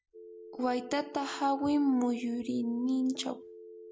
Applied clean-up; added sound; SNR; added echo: none; Telephone; 17 dB; none.